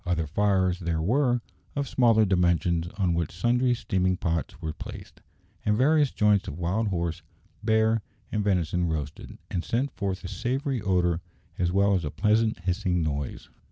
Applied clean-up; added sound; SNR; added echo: none; none; none; none.